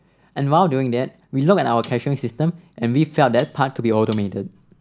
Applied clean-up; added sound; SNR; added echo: none; Cutlery, silverware; 16 dB; none.